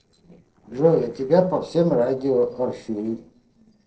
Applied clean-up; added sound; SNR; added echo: neural separator model SepFormer DNS4.